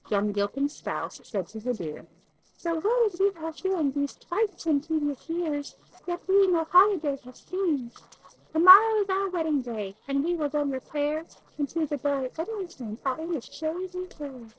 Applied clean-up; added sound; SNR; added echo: neural separator model SepFormer DNS4.